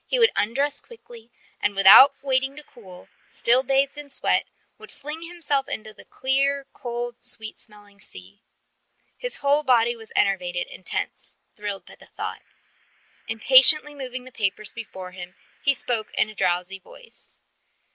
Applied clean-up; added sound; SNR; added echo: neural mask model Resemble Enhance denoiser.